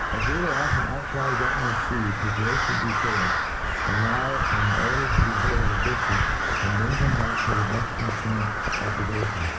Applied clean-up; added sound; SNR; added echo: none; Crow; -4 dB; reverberation time 0.5 s.